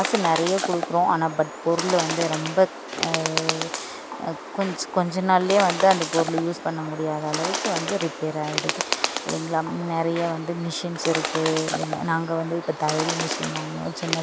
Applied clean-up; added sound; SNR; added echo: none; Bird; 5 dB; none.